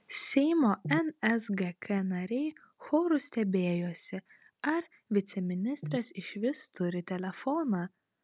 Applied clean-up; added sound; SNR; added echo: none; none; none; none.